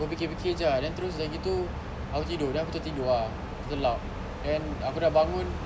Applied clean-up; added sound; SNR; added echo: none; none; none; none.